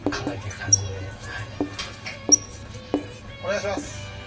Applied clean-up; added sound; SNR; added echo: none; Writing; -5 dB; reverberation time 0.1 s.